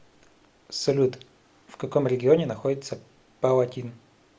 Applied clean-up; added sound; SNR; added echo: none; none; none; none.